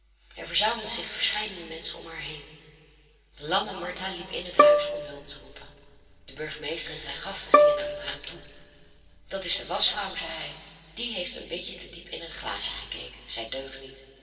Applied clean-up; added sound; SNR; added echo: none; Bowed string instrument; -5 dB; reverberation time 2.7 s.